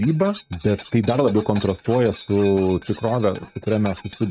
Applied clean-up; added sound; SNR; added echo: neural mask model RNNoise.